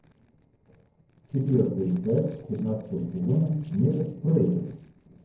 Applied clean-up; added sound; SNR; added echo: neural separator model SepFormer DNS4.